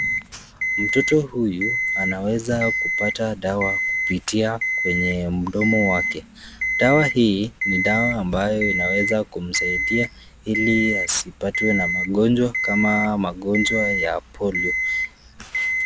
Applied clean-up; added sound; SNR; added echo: none; Alarm; 2 dB; none.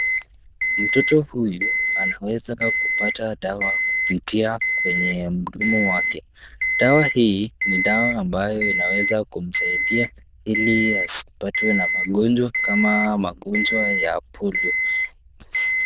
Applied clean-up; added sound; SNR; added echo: neural diffusion model UNIVERSE++.